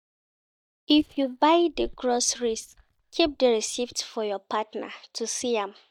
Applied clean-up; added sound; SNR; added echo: neural mask model DeepFilterNet 3.